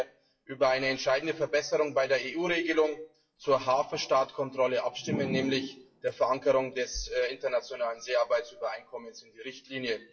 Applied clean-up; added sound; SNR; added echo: classical method WPE with log-MMSE.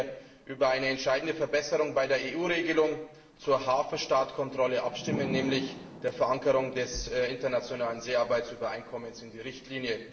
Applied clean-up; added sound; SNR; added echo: none; Thunder / Rain; 15 dB; reverberation time 0.8 s.